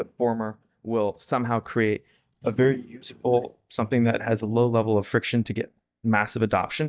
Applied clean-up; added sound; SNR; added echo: neural mask model DeepFilterNet 3.